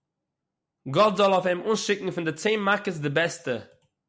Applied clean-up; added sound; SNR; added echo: none; none; none; none.